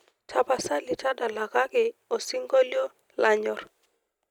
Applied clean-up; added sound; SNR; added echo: none; none; none; none.